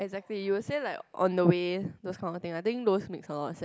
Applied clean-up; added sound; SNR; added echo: none; none; none; none.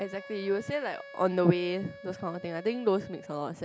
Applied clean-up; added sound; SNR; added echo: none; Wind instrument, woodwind instrument; 17 dB; none.